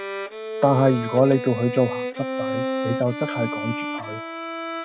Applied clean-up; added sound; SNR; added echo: none; Bowed string instrument; 6 dB; none.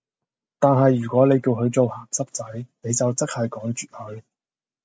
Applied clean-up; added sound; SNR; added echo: none; none; none; none.